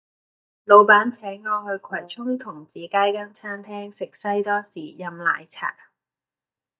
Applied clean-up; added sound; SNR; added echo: neural mask model DeepFilterNet 3.